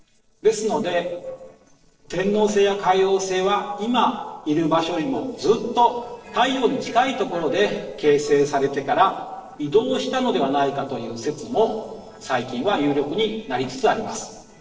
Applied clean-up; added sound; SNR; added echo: neural separator model SepFormer DNS4.